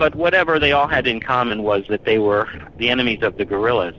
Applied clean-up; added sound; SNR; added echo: none; Thunder / Rain; 19 dB; none.